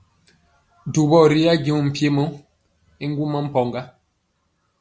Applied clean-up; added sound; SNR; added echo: none; none; none; none.